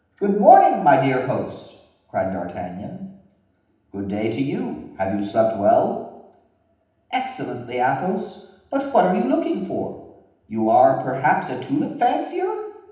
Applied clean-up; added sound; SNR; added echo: none; none; none; reverberation time 0.9 s.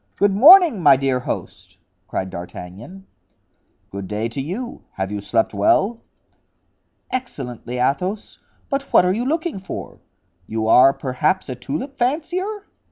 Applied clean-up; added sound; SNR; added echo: none; none; none; none.